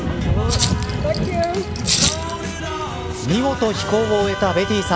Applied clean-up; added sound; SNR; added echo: none; Rattle (instrument); 5 dB; none.